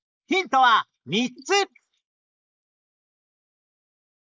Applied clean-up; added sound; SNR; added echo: neural mask model Resemble Enhance denoiser.